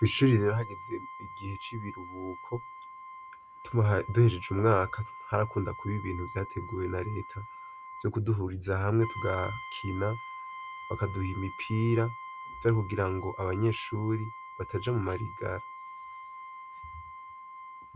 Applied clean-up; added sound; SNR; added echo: none; Brass instrument; 13 dB; none.